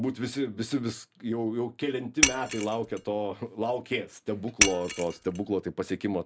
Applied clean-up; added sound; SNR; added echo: none; Shatter; -2 dB; none.